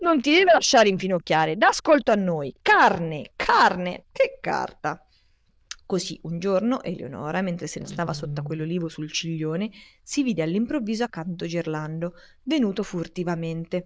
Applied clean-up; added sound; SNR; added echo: neural diffusion model UNIVERSE++.